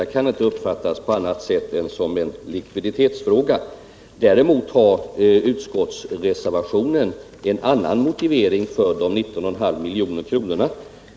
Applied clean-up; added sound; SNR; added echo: none; none; none; none.